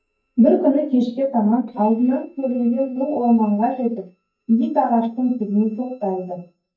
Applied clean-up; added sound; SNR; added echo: neural mask model DeepFilterNet 3.